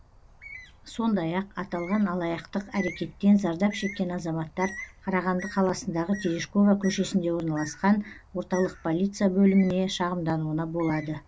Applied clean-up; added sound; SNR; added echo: none; Bird; 19 dB; none.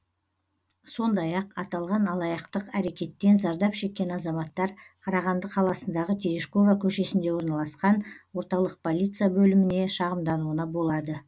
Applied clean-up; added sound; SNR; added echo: none; none; none; none.